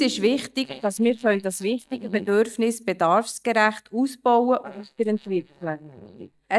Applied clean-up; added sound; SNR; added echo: neural mask model DeepFilterNet 3.